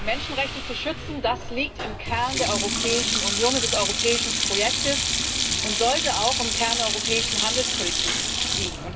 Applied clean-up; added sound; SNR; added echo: none; Sink (filling or washing); -3 dB; reverberation time 0.2 s.